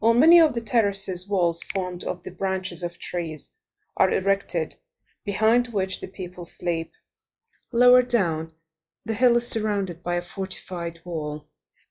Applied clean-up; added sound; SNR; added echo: classical method log-MMSE.